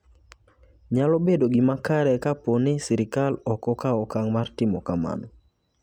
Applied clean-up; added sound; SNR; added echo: none; none; none; none.